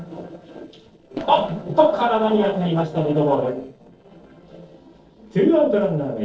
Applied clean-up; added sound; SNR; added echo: neural separator model SepFormer DNS4.